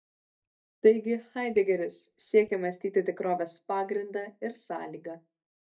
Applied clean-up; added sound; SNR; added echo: neural mask model DeepFilterNet 3.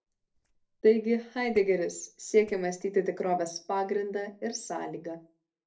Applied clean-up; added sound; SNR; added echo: neural separator model SepFormer DNS4.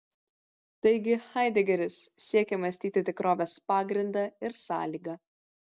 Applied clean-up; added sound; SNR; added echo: none; none; none; none.